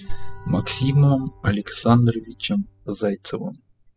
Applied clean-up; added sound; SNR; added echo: classical method spectral subtraction.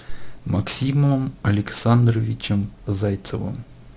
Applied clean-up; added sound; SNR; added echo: none; none; none; none.